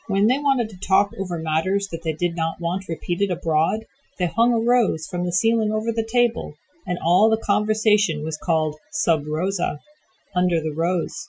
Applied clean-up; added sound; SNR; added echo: classical method Wiener filter.